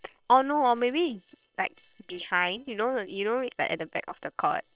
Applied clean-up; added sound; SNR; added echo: neural separator model SepFormer WHAM!.